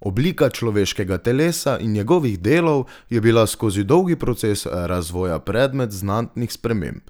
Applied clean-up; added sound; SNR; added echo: none; none; none; none.